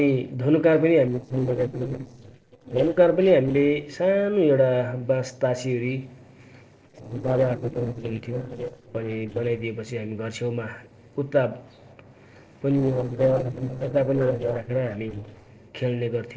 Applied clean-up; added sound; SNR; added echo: neural separator model SepFormer DNS4.